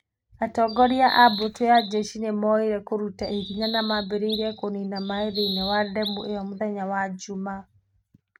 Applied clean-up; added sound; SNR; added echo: neural mask model RNNoise.